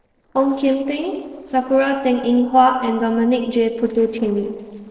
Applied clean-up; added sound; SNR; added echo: neural separator model SepFormer DNS4.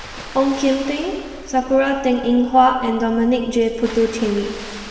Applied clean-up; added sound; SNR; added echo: none; Water; 19 dB; reverberation time 2.1 s.